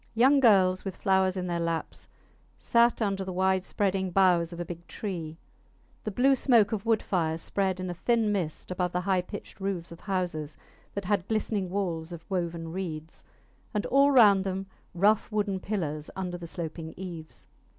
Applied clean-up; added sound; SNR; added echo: none; none; none; none.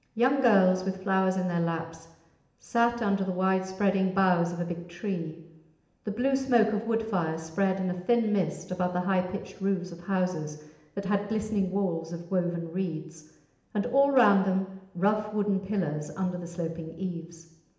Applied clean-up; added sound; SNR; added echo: none; none; none; reverberation time 0.8 s.